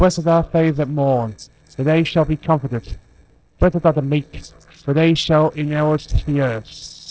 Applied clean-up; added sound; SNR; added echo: neural separator model SepFormer DNS4.